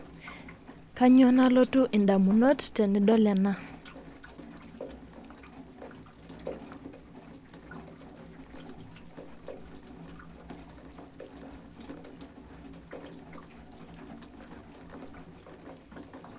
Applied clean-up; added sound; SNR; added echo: none; Rain; 16 dB; none.